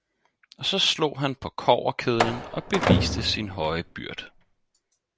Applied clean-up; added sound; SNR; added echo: none; Slam; 1 dB; none.